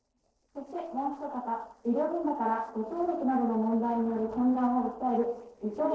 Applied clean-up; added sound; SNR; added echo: neural separator model SepFormer DNS4.